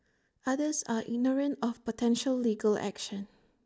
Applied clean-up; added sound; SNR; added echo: none; none; none; none.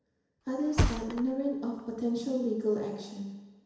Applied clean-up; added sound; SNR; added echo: none; Thump, thud; 2 dB; reverberation time 1.0 s.